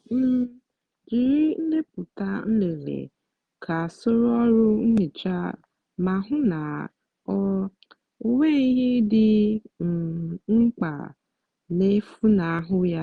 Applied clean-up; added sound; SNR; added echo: none; none; none; none.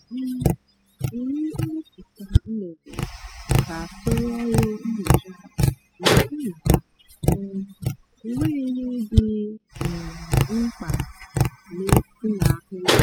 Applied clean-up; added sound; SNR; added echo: classical method spectral subtraction.